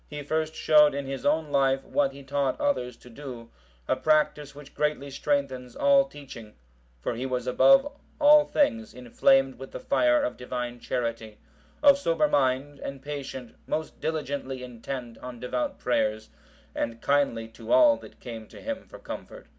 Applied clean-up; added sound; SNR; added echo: none; none; none; none.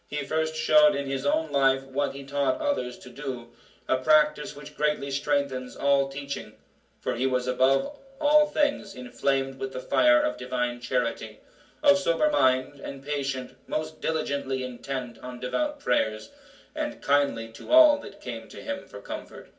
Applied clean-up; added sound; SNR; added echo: none; none; none; reverberation time 0.3 s.